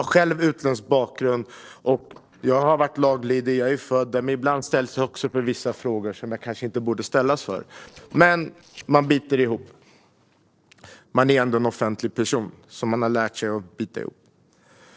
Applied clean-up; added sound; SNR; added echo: neural separator model SepFormer DNS4.